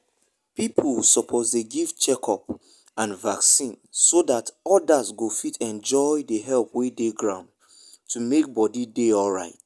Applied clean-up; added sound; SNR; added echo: none; none; none; none.